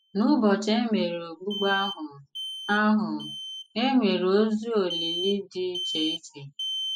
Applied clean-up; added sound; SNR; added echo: classical method spectral subtraction.